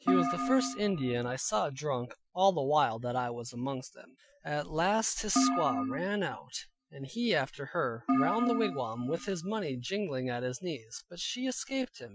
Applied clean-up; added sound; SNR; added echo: classical method Wiener filter.